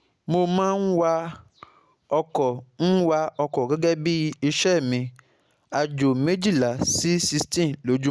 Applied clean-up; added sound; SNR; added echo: none; none; none; none.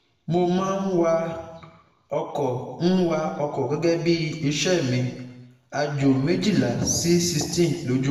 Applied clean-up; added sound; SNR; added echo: none; none; none; reverberation time 1.2 s.